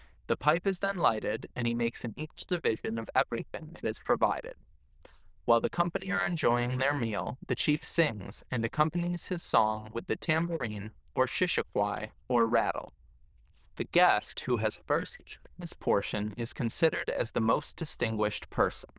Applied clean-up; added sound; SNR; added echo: neural diffusion model UNIVERSE++.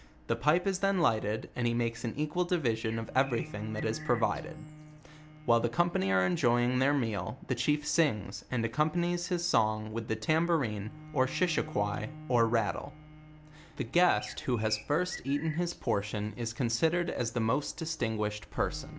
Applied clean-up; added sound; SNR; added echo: none; Bowed string instrument + Bird; 19 dB; none.